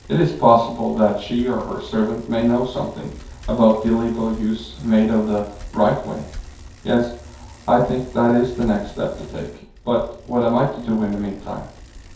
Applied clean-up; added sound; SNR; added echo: none; Bicycle; 18 dB; reverberation time 0.6 s.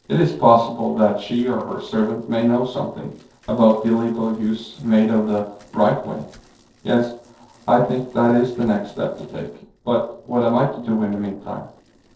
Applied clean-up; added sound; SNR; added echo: neural separator model SepFormer DNS4.